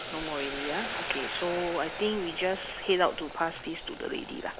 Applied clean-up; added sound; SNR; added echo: none; Boiling; 7 dB; none.